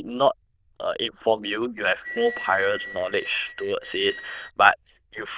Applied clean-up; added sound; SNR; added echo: neural diffusion model UNIVERSE++.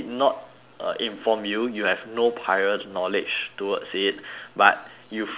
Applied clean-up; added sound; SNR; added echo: none; none; none; none.